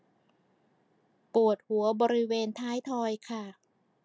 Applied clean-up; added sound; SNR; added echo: none; none; none; none.